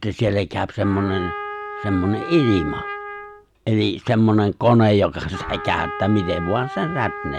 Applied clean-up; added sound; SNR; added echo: none; Trumpet; 12 dB; none.